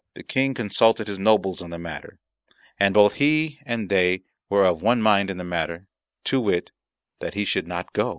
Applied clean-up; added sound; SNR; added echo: neural mask model Resemble Enhance denoiser.